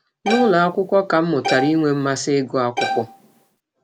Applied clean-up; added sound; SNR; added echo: none; Bowed string instrument; 7 dB; none.